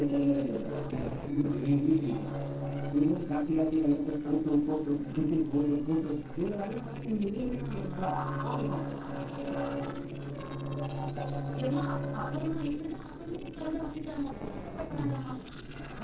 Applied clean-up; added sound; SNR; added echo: neural separator model SepFormer DNS4.